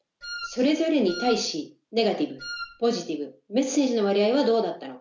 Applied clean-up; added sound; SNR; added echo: none; Wind instrument, woodwind instrument; 13 dB; none.